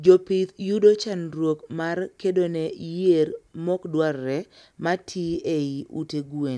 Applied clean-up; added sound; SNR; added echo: none; none; none; none.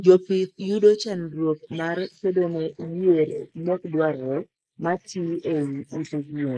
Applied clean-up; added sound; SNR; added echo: neural mask model Resemble Enhance denoiser.